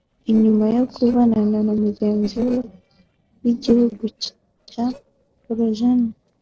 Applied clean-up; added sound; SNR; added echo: neural separator model SepFormer DNS4.